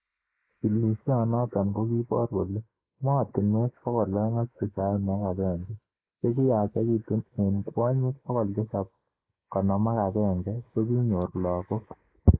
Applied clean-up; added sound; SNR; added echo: neural mask model Resemble Enhance denoiser.